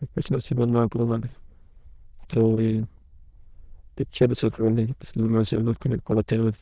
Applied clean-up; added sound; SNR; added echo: neural diffusion model UNIVERSE++.